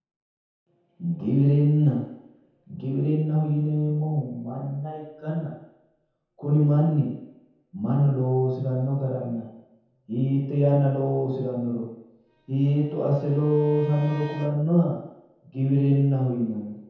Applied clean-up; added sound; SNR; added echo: none; Bowed string instrument; 20 dB; reverberation time 0.9 s.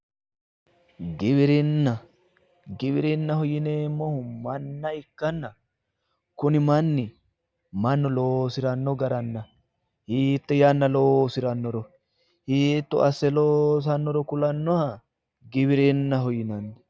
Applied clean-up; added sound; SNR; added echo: none; none; none; none.